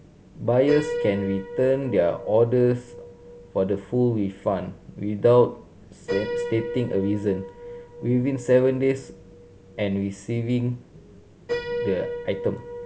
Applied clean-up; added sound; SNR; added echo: none; Piano; 11 dB; none.